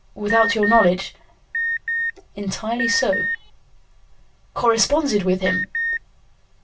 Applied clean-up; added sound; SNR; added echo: none; Alarm; 5 dB; reverberation time 0.1 s.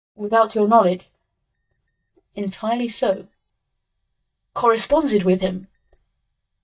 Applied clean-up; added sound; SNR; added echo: neural mask model DeepFilterNet 3.